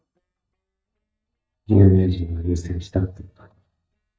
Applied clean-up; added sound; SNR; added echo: neural mask model DeepFilterNet 3.